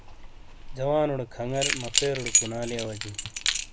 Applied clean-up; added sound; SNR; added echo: none; Keys jangling; -1 dB; none.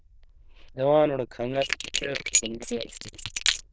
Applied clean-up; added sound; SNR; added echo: neural diffusion model UNIVERSE++.